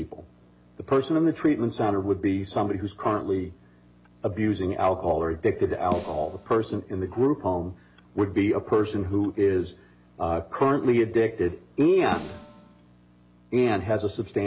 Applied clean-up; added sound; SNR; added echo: none; Snare drum; 16 dB; none.